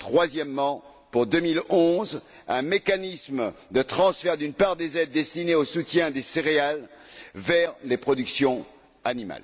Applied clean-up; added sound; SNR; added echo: none; none; none; none.